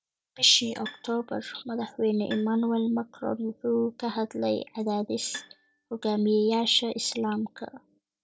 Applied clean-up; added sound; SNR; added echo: none; Bowed string instrument; 19 dB; none.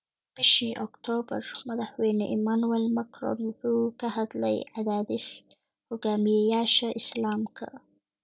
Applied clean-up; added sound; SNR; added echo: none; none; none; none.